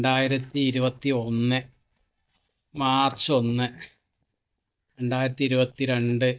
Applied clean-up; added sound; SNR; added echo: neural mask model DeepFilterNet 3.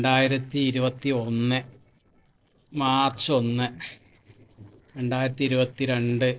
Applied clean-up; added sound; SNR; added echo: neural separator model SepFormer DNS4.